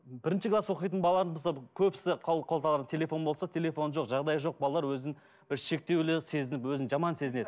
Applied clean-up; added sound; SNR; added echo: none; none; none; none.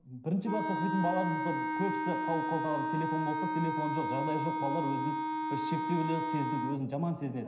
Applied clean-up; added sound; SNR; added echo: none; Wind instrument, woodwind instrument; 0 dB; reverberation time 0.9 s.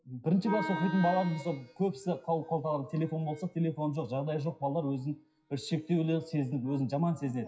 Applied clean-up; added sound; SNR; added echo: classical method WPE with log-MMSE.